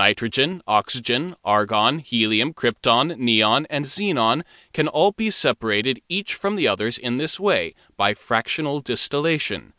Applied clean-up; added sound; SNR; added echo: none; none; none; none.